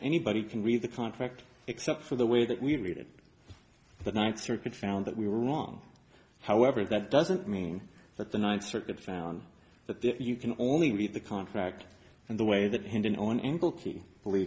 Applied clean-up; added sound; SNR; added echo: none; none; none; none.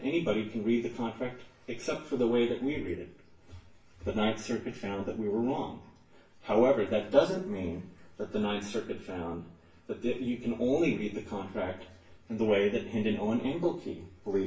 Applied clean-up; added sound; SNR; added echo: none; none; none; reverberation time 0.3 s.